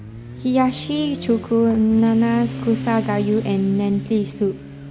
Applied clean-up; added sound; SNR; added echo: none; Motorcycle; 11 dB; reverberation time 0.5 s.